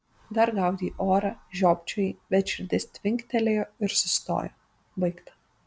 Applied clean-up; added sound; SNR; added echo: none; none; none; none.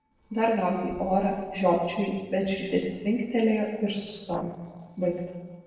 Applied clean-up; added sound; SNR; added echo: neural separator model SepFormer DNS4.